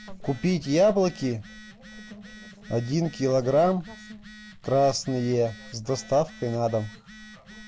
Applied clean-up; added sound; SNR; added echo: none; Telephone; 20 dB; none.